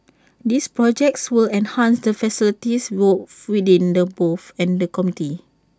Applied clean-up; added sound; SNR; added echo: none; none; none; none.